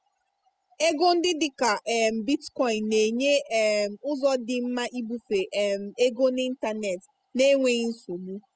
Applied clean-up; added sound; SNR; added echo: classical method spectral subtraction.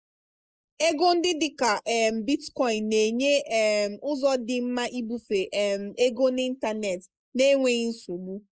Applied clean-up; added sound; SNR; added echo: neural mask model Resemble Enhance denoiser.